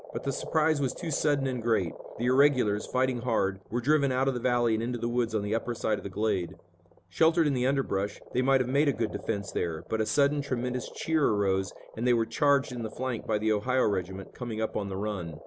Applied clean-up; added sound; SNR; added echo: none; Frog; 17 dB; none.